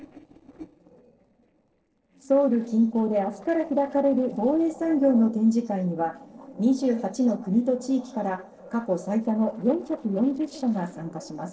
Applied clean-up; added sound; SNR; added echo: neural separator model SepFormer DNS4.